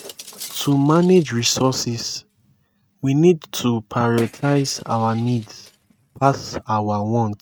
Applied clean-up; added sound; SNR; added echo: neural mask model RNNoise.